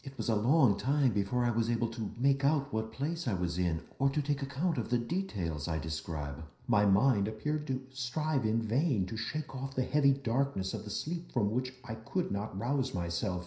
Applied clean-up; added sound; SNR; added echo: none; none; none; reverberation time 0.5 s.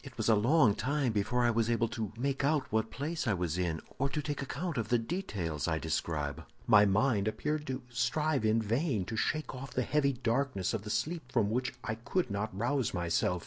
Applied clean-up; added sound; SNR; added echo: none; none; none; none.